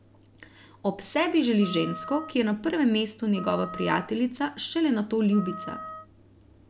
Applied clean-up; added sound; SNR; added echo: none; Wind instrument, woodwind instrument; 15 dB; none.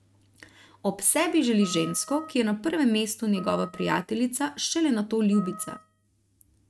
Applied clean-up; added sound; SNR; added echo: neural mask model RNNoise.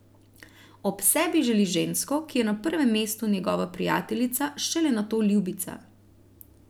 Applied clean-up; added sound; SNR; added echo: none; none; none; none.